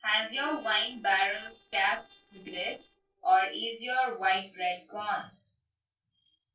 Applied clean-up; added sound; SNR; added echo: neural separator model SepFormer DNS4.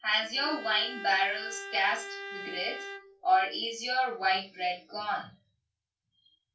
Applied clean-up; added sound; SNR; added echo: none; Bowed string instrument; 10 dB; reverberation time 0.2 s.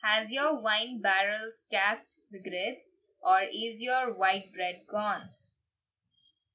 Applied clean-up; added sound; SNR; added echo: none; none; none; none.